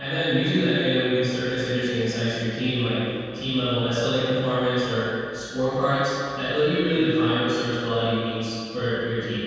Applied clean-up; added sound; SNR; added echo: none; none; none; reverberation time 2.1 s.